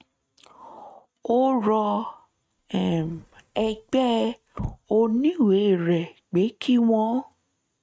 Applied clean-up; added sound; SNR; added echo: neural mask model RNNoise.